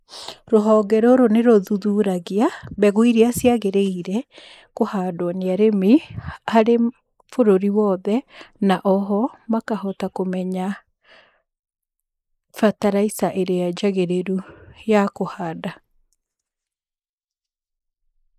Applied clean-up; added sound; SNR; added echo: neural mask model Resemble Enhance denoiser.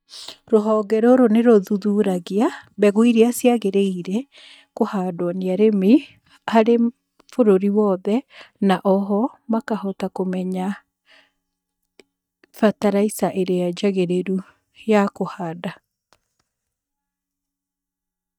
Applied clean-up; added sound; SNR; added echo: neural mask model DeepFilterNet 3.